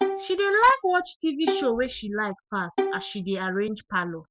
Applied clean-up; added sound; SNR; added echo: classical method Wiener filter.